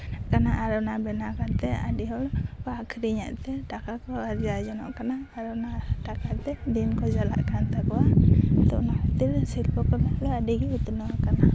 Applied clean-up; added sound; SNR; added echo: none; none; none; none.